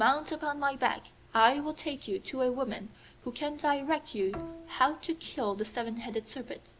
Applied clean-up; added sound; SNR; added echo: none; Bowed string instrument; 15 dB; none.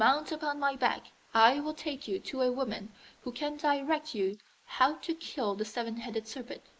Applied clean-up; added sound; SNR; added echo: neural mask model Resemble Enhance denoiser.